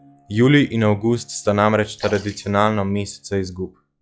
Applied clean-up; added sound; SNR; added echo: classical method log-MMSE.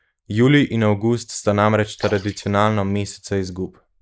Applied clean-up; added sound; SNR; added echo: neural mask model Resemble Enhance denoiser.